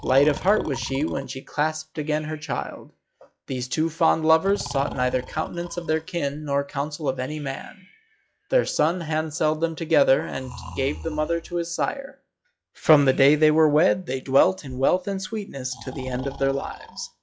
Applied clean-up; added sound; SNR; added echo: classical method log-MMSE.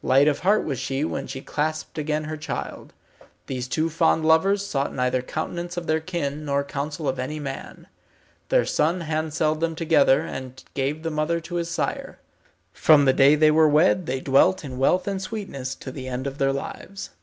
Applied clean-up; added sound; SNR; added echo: none; none; none; none.